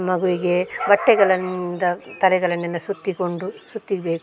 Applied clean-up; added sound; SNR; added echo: none; Alarm; 20 dB; none.